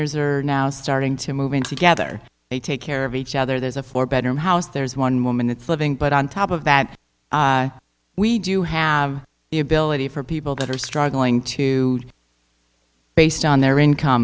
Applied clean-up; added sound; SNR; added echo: none; Crushing; 16 dB; none.